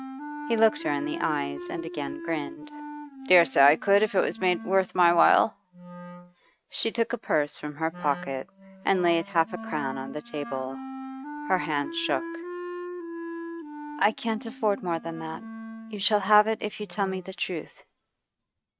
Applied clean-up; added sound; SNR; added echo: neural mask model RNNoise.